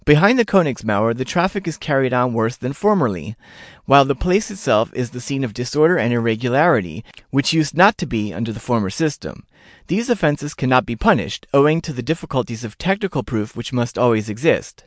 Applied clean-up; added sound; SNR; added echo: none; none; none; none.